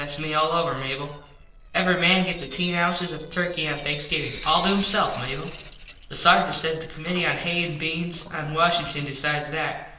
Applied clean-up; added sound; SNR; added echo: neural separator model SepFormer DNS4.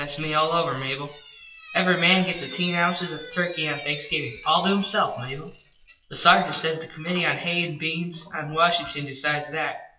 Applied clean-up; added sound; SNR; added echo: classical method WPE with log-MMSE.